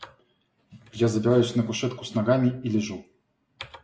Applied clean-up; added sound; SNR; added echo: none; none; none; none.